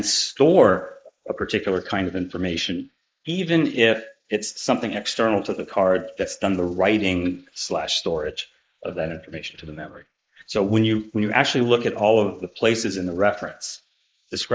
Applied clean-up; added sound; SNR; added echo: neural mask model Resemble Enhance denoiser.